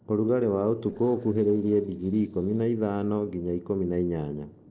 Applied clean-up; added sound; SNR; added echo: neural separator model SepFormer DNS4.